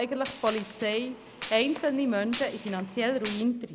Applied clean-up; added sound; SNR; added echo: none; Gunshot, gunfire; 11 dB; none.